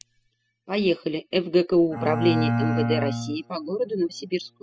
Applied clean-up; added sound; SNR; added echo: classical method spectral subtraction.